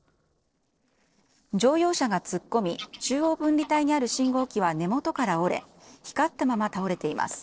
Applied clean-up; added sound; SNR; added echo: neural separator model SepFormer DNS4.